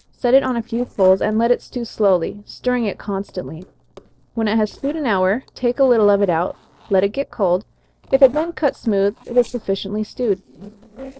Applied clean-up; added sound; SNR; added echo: neural separator model SepFormer DNS4.